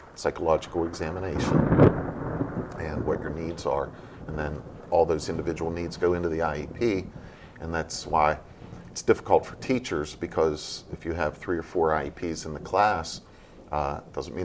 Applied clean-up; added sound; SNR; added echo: none; Thunder; 4 dB; none.